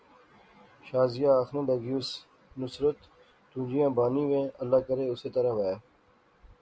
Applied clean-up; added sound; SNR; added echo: none; none; none; none.